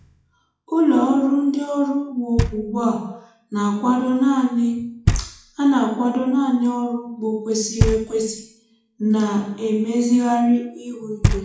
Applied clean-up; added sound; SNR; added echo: classical method WPE with log-MMSE.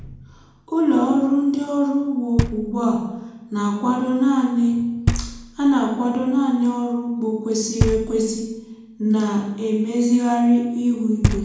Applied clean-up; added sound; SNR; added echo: none; Knock; 9 dB; reverberation time 0.9 s.